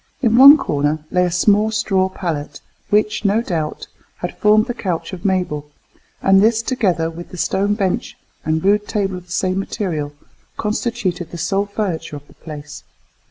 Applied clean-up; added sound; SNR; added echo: none; none; none; none.